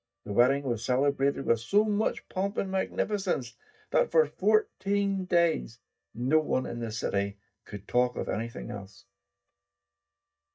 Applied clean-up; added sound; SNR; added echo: neural mask model DeepFilterNet 3.